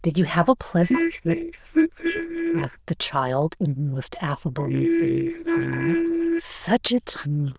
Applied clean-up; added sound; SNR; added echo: neural diffusion model UNIVERSE++.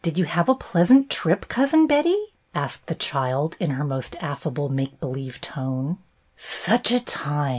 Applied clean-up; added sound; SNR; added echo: none; none; none; none.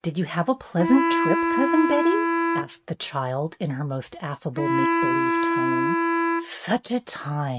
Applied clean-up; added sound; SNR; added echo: neural mask model RNNoise.